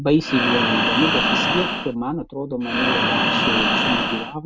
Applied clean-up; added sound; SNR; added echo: none; Breathing; -4 dB; none.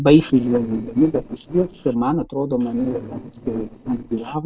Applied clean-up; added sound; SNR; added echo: neural separator model SepFormer DNS4.